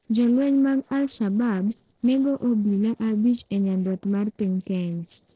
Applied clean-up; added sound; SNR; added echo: neural separator model SepFormer DNS4.